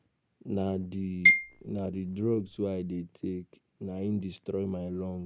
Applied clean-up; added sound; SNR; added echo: none; Marimba, xylophone; -4 dB; none.